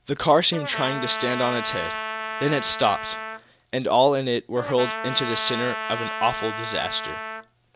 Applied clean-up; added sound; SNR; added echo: none; Trumpet; 7 dB; none.